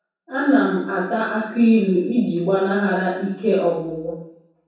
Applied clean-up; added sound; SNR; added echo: none; none; none; reverberation time 0.7 s.